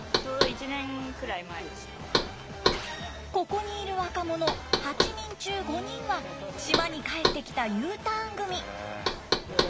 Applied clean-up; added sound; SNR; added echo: none; Knock; 0 dB; none.